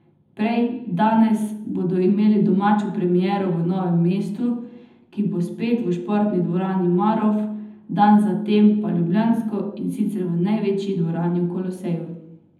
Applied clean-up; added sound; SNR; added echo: none; none; none; reverberation time 0.8 s.